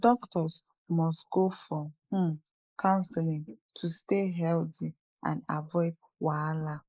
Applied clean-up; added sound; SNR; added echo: neural mask model Resemble Enhance denoiser.